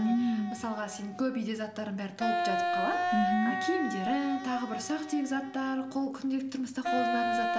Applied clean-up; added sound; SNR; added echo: none; Wind instrument, woodwind instrument; 2 dB; none.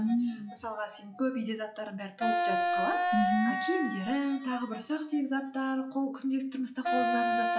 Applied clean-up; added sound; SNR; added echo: classical method log-MMSE.